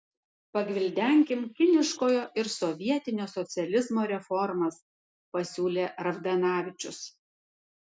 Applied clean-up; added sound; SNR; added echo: none; none; none; none.